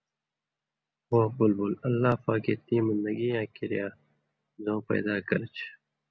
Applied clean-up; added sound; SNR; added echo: none; none; none; none.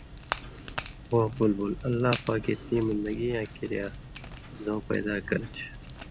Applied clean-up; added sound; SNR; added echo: none; Crack / Crackle; 6 dB; none.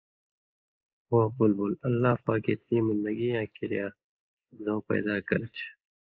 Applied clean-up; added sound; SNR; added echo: neural mask model Resemble Enhance denoiser.